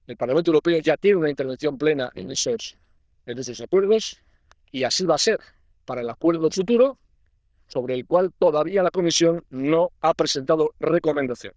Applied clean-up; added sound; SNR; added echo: neural diffusion model UNIVERSE++.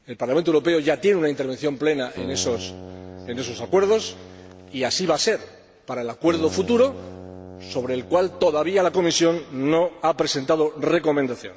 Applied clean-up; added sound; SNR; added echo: none; Keyboard (musical); 16 dB; none.